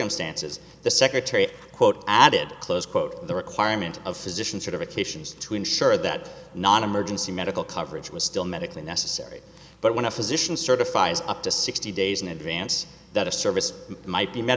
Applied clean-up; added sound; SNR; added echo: none; none; none; none.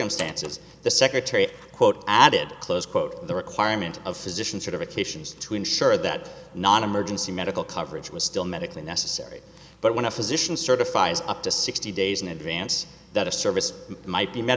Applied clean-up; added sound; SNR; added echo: none; Door; 12 dB; none.